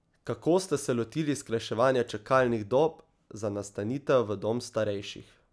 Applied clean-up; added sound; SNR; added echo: none; none; none; none.